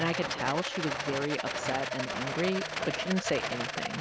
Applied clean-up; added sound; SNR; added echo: none; Rattle; 2 dB; none.